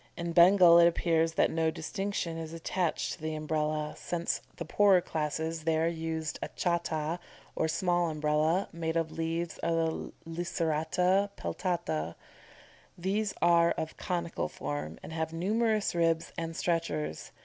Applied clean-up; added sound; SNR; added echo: none; none; none; none.